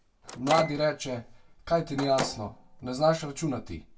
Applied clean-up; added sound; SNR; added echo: none; Microwave oven; 10 dB; reverberation time 0.1 s.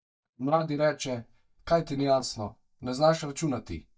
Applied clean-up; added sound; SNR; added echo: neural mask model DeepFilterNet 3.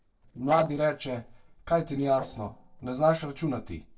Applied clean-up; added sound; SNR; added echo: neural separator model SepFormer DNS4.